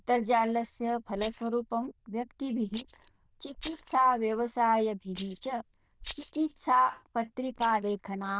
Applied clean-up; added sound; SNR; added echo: neural diffusion model UNIVERSE++.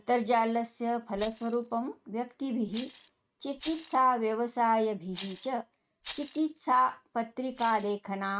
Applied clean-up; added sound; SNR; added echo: neural mask model RNNoise.